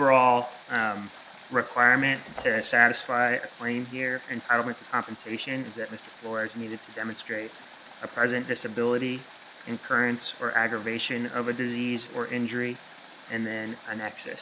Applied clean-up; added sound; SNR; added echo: none; Water; 16 dB; none.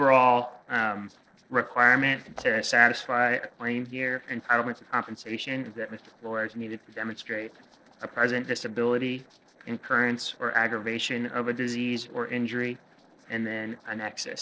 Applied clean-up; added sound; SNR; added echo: neural separator model SepFormer DNS4.